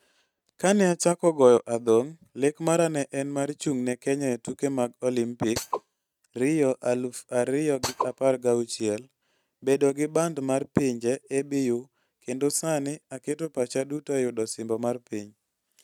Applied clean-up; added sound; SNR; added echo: neural mask model RNNoise.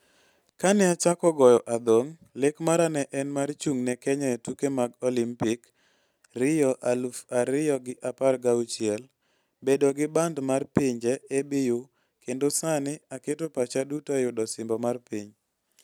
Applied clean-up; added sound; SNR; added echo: none; none; none; none.